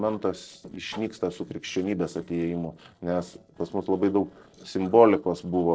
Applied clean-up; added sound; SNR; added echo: neural separator model SepFormer DNS4.